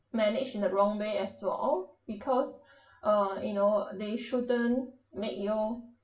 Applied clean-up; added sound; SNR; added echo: none; none; none; reverberation time 0.3 s.